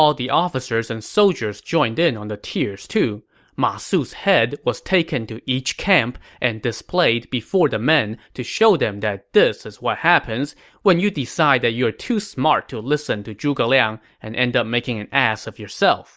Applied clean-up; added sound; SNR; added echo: none; none; none; none.